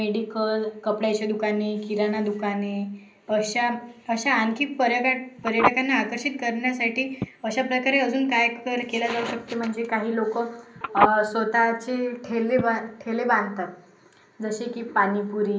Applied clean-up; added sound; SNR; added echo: none; Telephone; 5 dB; reverberation time 0.5 s.